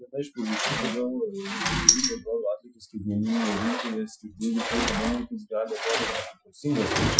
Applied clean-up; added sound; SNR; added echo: classical method Wiener filter.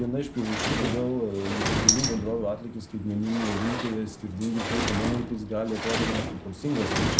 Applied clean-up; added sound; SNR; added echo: none; Sliding door; 0 dB; none.